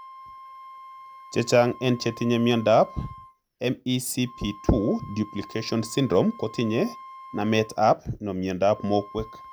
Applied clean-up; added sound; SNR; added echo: none; Wind instrument, woodwind instrument; 19 dB; none.